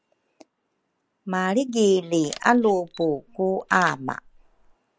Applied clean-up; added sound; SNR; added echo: none; Camera; 19 dB; none.